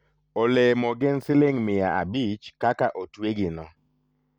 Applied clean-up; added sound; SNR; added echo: none; none; none; none.